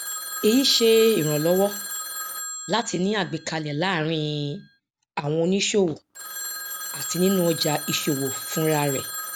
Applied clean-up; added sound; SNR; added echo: none; Telephone; 10 dB; none.